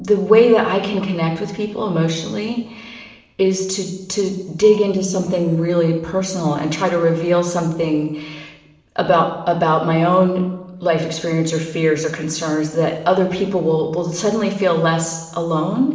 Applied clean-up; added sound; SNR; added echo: neural separator model SepFormer DNS4.